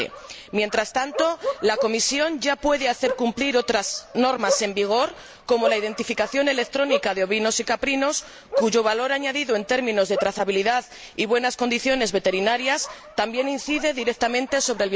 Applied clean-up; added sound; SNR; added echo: none; Bark; 10 dB; none.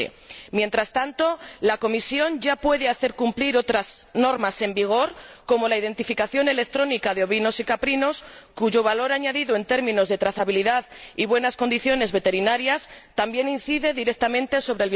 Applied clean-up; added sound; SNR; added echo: none; none; none; none.